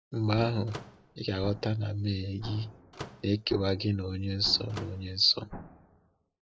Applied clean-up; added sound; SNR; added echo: none; Explosion + Slam / Microwave oven; 15 dB; none.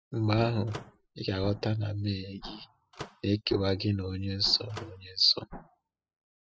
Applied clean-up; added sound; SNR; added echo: classical method spectral subtraction.